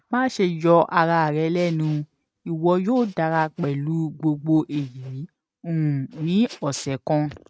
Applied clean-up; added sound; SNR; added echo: neural mask model RNNoise.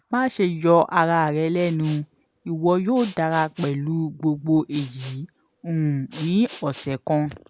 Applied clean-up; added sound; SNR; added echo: none; Respiratory sounds; 20 dB; none.